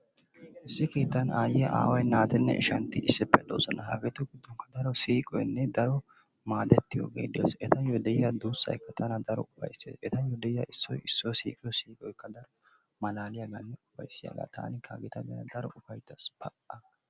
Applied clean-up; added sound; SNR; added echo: none; none; none; none.